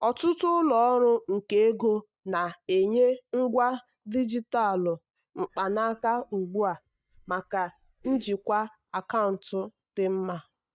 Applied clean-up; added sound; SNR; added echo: neural mask model DeepFilterNet 3.